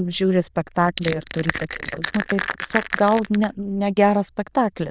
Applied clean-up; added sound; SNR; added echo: neural diffusion model UNIVERSE++.